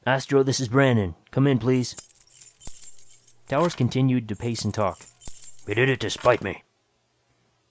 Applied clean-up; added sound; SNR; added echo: none; Keys jangling; 18 dB; none.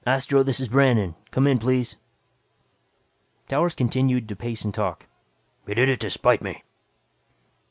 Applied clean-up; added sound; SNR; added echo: none; none; none; none.